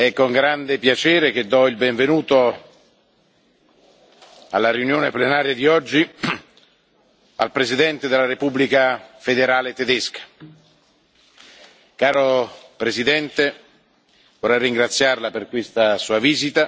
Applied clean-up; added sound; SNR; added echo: none; none; none; none.